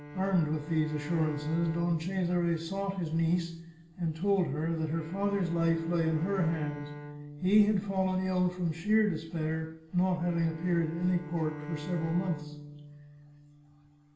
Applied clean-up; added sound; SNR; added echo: none; Bowed string instrument; 14 dB; reverberation time 0.7 s.